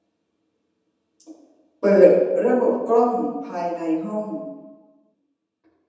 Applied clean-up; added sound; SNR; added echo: none; none; none; reverberation time 1.1 s.